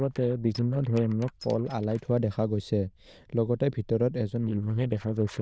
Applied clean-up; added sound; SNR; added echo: neural diffusion model UNIVERSE++.